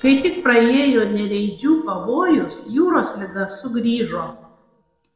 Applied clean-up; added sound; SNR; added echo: neural separator model SepFormer DNS4.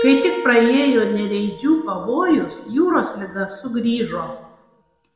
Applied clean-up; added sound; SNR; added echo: none; Keyboard (musical); 11 dB; reverberation time 0.8 s.